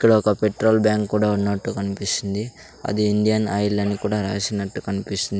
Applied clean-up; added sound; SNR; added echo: none; none; none; none.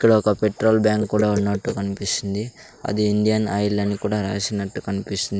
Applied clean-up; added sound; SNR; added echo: neural mask model Resemble Enhance denoiser.